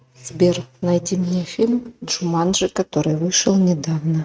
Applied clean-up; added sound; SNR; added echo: neural mask model RNNoise.